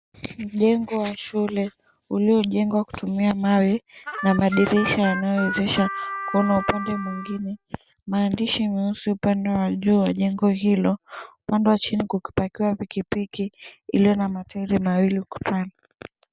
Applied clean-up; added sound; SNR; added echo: none; Harmonica; 8 dB; none.